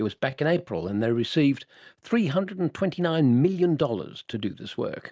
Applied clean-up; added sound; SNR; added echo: none; none; none; none.